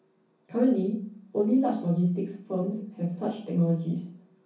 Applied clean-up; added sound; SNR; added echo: none; none; none; reverberation time 0.6 s.